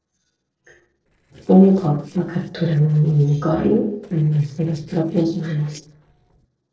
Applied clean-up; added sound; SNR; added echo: neural separator model SepFormer DNS4.